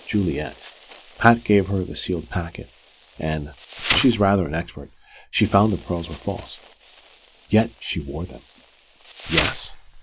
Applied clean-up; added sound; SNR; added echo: none; Insect; 9 dB; none.